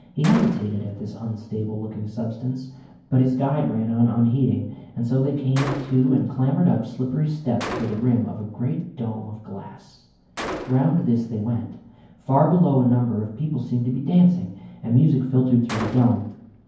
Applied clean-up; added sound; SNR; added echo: none; Gunshot, gunfire; 17 dB; reverberation time 0.9 s.